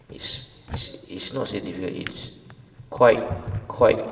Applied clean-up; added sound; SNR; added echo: none; Drawer open or close; 13 dB; reverberation time 2.7 s.